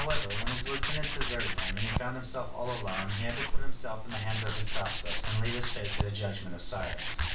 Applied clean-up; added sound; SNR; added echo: none; Tools; 1 dB; reverberation time 0.3 s.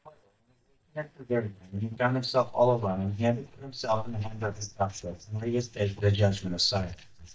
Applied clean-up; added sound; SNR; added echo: neural mask model DeepFilterNet 3.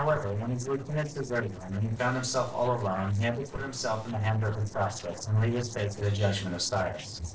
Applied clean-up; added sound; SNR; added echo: neural separator model SepFormer DNS4.